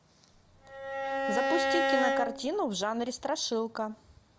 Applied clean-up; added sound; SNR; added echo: none; Bowed string instrument; -3 dB; none.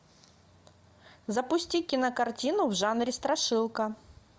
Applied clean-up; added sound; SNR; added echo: none; none; none; none.